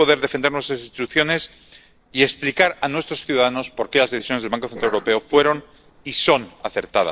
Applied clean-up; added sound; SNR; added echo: neural separator model SepFormer DNS4.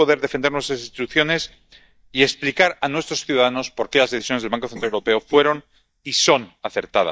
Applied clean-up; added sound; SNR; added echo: neural mask model DeepFilterNet 3.